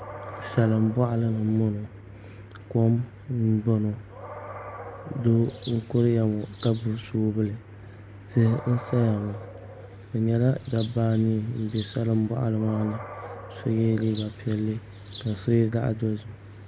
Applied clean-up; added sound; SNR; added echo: none; Animal + Bird; 19 dB; none.